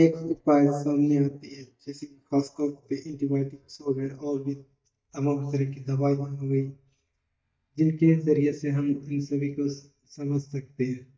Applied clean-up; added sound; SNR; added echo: neural mask model DeepFilterNet 3.